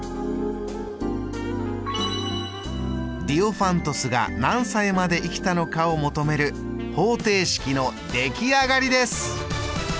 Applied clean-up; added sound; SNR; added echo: none; Wind instrument, woodwind instrument; 19 dB; none.